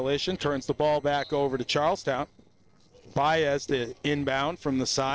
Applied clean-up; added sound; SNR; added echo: neural separator model SepFormer DNS4.